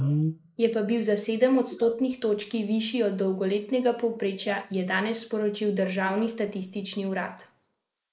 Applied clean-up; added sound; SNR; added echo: neural mask model Resemble Enhance denoiser.